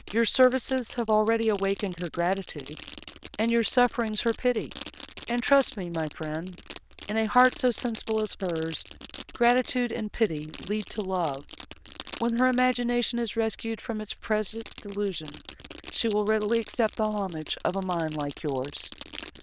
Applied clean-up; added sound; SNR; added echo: neural diffusion model UNIVERSE++.